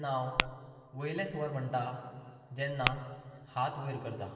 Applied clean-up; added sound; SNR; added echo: none; Tap / Glass; 4 dB; reverberation time 2.1 s.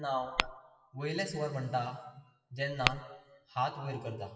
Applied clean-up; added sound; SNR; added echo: classical method WPE with log-MMSE.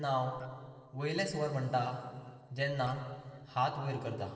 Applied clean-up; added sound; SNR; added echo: neural separator model SepFormer DNS4.